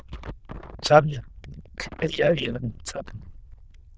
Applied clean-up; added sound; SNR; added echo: neural diffusion model UNIVERSE++.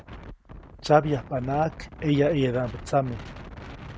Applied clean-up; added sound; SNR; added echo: none; Wind; 14 dB; none.